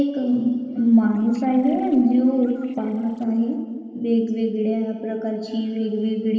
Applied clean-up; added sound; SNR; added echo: neural separator model SepFormer DNS4.